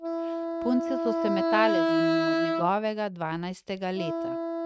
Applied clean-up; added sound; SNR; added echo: neural mask model RNNoise.